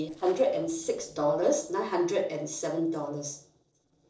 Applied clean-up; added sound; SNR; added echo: neural separator model SepFormer DNS4.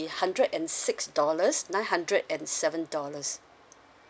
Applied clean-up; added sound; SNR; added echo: none; none; none; none.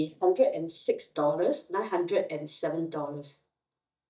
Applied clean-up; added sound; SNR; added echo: neural mask model DeepFilterNet 3.